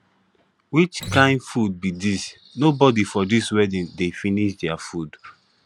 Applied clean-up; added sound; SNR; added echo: none; Acoustic guitar; 6 dB; none.